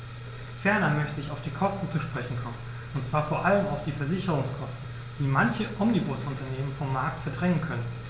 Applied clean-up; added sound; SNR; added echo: none; none; none; none.